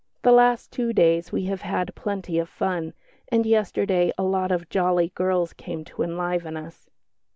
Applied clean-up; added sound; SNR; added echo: none; none; none; none.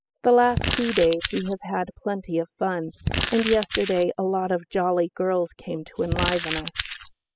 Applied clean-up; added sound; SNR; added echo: classical method spectral subtraction.